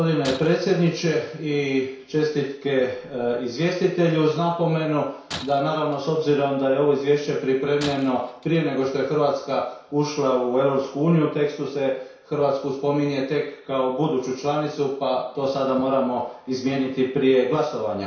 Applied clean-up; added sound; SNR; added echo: none; Shatter; 19 dB; reverberation time 0.6 s.